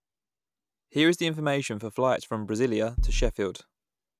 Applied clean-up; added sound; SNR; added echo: none; Bass drum; -4 dB; none.